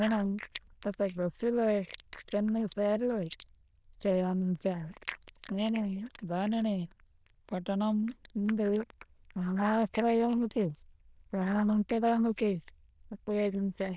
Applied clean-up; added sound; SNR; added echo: neural diffusion model UNIVERSE++.